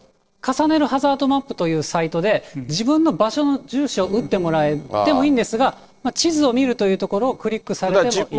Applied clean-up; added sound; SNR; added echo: neural separator model SepFormer DNS4.